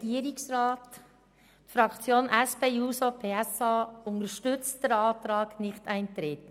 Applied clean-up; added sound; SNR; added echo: none; none; none; none.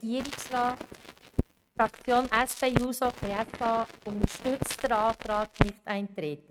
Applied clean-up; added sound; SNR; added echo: neural mask model RNNoise.